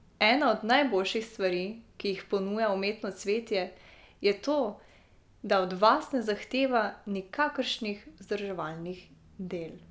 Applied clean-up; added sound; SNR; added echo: none; none; none; none.